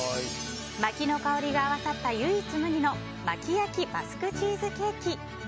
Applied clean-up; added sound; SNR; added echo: none; none; none; none.